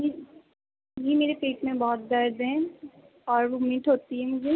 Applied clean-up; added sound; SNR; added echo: none; none; none; none.